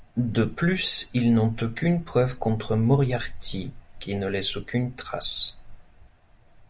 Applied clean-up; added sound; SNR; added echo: none; none; none; none.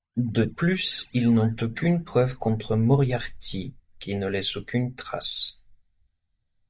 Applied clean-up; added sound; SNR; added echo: neural mask model DeepFilterNet 3.